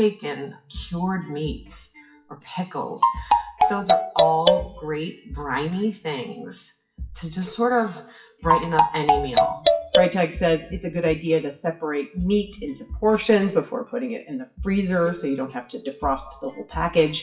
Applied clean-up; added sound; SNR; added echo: classical method WPE with log-MMSE.